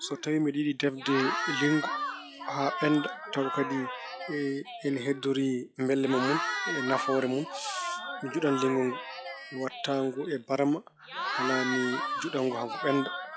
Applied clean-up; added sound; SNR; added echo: classical method log-MMSE.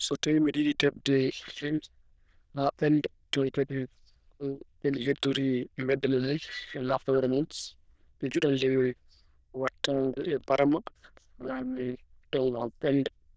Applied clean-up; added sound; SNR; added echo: neural diffusion model UNIVERSE++.